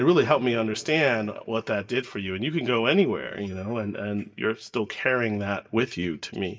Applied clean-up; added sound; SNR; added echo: neural mask model DeepFilterNet 3.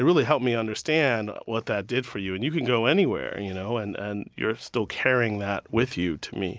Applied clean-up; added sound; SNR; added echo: none; none; none; none.